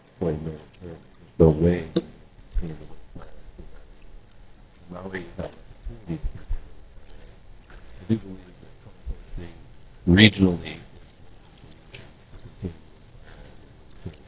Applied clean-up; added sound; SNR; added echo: neural mask model DeepFilterNet 3.